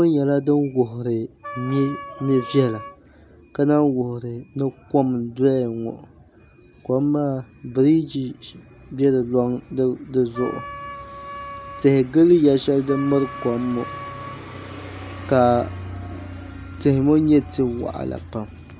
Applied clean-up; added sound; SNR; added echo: none; Wind instrument, woodwind instrument; 14 dB; none.